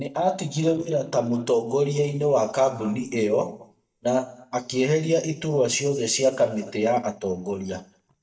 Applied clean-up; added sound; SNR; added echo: neural mask model DeepFilterNet 3.